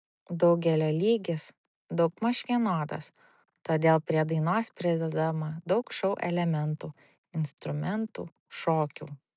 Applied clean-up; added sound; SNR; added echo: none; none; none; none.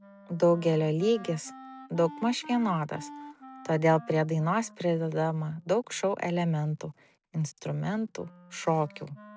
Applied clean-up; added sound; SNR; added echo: none; Wind instrument, woodwind instrument; 20 dB; none.